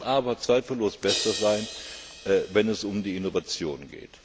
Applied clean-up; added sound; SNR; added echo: none; Crash cymbal; 11 dB; none.